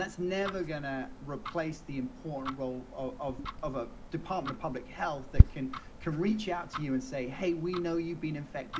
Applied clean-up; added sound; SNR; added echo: none; Tick-tock; -2 dB; none.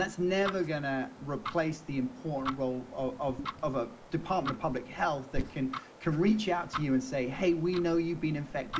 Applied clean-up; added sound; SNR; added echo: neural mask model Resemble Enhance denoiser.